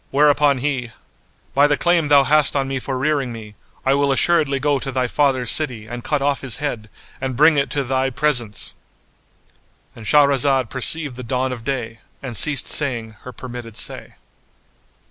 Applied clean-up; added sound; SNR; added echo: none; none; none; none.